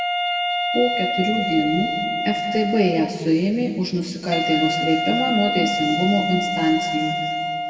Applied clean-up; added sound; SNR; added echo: none; Wind instrument, woodwind instrument; 2 dB; reverberation time 2.2 s.